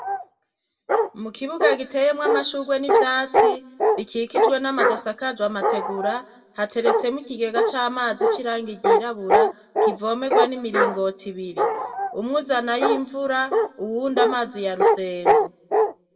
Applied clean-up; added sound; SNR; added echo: none; Bark; -3 dB; reverberation time 0.7 s.